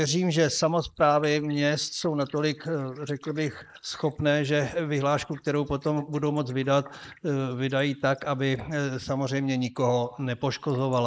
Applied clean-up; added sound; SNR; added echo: neural mask model Resemble Enhance denoiser.